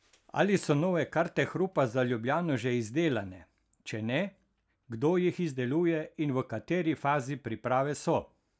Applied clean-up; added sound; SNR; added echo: none; none; none; none.